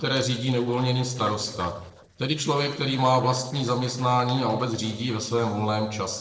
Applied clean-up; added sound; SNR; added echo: neural separator model SepFormer DNS4.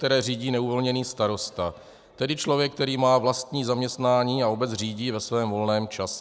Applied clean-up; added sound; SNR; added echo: none; none; none; none.